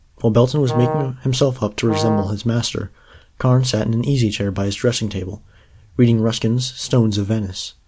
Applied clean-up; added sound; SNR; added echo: none; Brass instrument; 6 dB; none.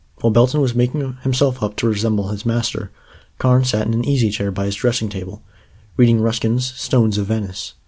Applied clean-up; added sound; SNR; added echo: none; none; none; none.